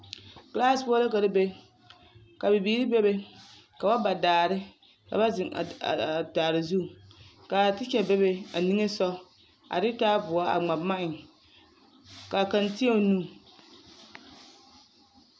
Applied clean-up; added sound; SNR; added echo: none; none; none; none.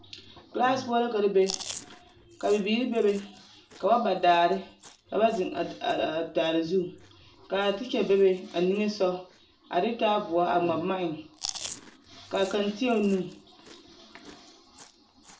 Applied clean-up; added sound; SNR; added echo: none; Chewing, mastication; 19 dB; reverberation time 0.3 s.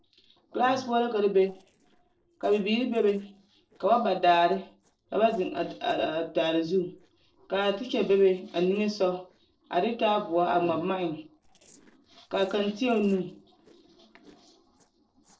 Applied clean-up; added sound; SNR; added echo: neural separator model SepFormer DNS4.